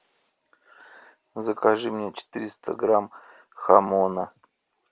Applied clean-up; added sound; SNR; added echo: none; none; none; none.